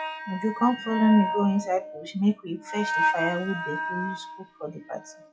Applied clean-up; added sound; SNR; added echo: classical method WPE with log-MMSE.